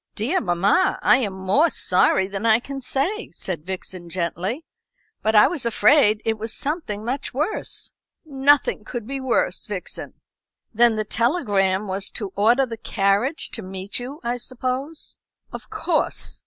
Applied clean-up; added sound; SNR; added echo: none; none; none; none.